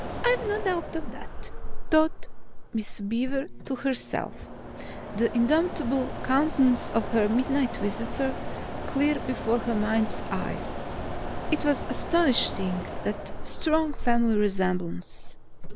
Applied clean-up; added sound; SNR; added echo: none; Mechanisms; 4 dB; none.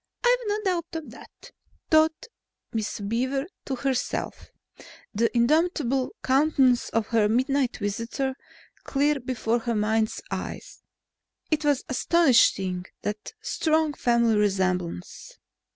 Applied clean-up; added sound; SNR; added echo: none; none; none; none.